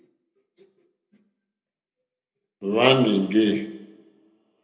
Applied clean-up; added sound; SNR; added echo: none; none; none; reverberation time 0.7 s.